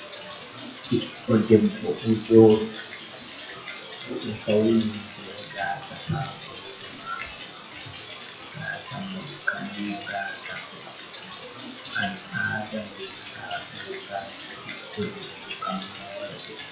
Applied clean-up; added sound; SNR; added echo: classical method WPE with log-MMSE.